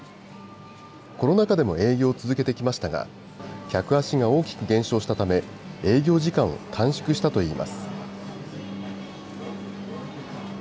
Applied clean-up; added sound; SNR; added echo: none; none; none; none.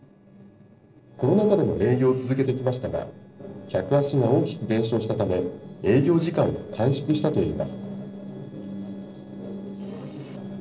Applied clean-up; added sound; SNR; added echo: neural separator model SepFormer DNS4.